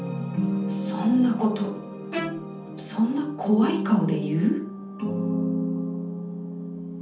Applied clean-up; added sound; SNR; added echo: none; Bowed string instrument; 11 dB; reverberation time 0.6 s.